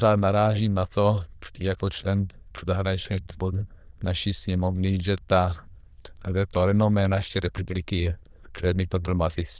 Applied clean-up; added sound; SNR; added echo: neural diffusion model UNIVERSE++.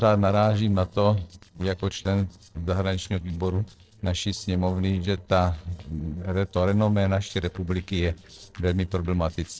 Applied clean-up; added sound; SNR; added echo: neural separator model SepFormer DNS4.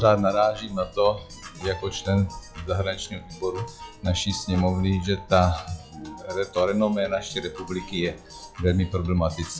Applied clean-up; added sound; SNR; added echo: classical method log-MMSE.